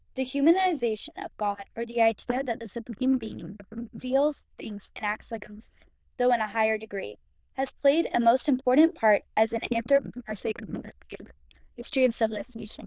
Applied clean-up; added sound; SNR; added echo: neural diffusion model UNIVERSE++.